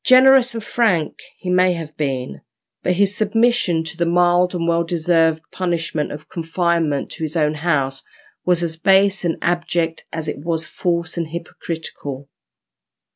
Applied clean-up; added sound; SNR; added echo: none; none; none; none.